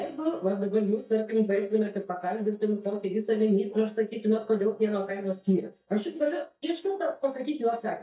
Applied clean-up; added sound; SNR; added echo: neural mask model DeepFilterNet 3.